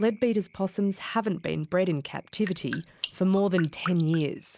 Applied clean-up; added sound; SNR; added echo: none; Drip; 11 dB; none.